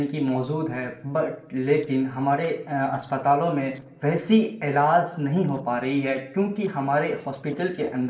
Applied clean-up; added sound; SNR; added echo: neural separator model SepFormer DNS4.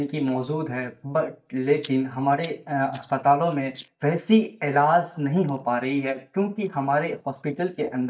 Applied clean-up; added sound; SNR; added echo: neural mask model DeepFilterNet 3.